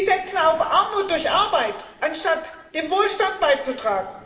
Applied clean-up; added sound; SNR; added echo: neural separator model SepFormer DNS4.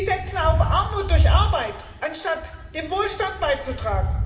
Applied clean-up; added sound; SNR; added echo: none; Thunder; -2 dB; reverberation time 2.5 s.